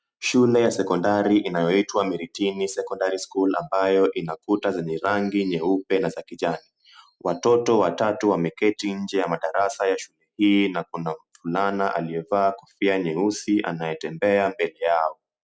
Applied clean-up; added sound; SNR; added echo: none; none; none; none.